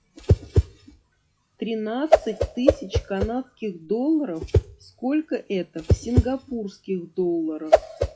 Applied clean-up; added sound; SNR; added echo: classical method log-MMSE.